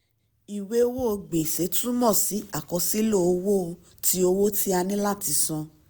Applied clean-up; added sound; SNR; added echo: none; none; none; none.